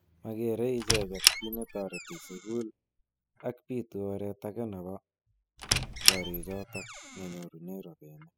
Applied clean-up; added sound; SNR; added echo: classical method spectral subtraction.